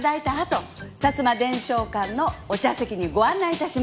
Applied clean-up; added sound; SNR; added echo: none; none; none; none.